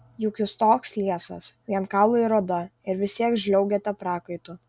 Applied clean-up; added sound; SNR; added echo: none; none; none; none.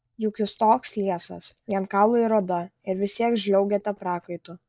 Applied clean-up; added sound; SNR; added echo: neural mask model DeepFilterNet 3.